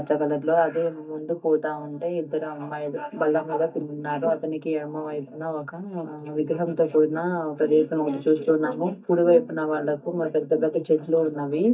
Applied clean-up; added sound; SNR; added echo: neural mask model DeepFilterNet 3.